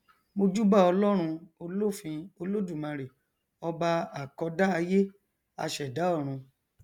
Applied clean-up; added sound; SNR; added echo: none; none; none; none.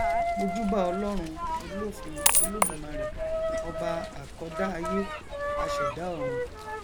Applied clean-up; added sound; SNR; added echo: none; Coin (dropping); -5 dB; none.